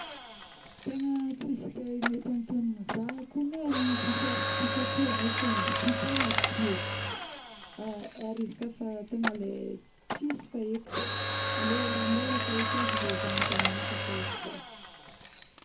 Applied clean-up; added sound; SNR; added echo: none; Mechanisms; -3 dB; reverberation time 0.4 s.